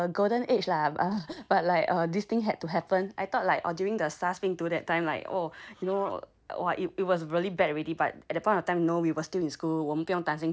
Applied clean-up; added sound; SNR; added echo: neural separator model SepFormer DNS4.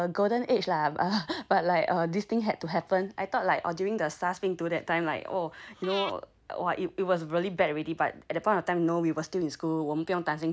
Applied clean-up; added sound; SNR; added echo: none; Breathing; 15 dB; none.